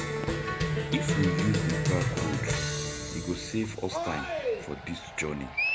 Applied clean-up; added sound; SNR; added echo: none; Cheering; -4 dB; none.